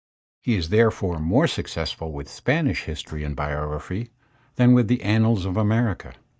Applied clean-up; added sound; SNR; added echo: neural mask model DeepFilterNet 3.